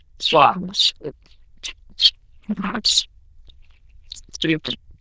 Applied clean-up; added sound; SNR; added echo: neural diffusion model UNIVERSE++.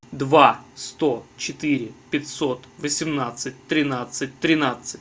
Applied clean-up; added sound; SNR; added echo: none; none; none; none.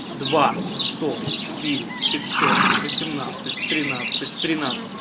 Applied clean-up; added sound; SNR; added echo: none; Livestock, farm animals, working animals; -3 dB; none.